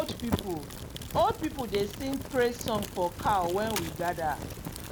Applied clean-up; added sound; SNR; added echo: none; Fire; 6 dB; none.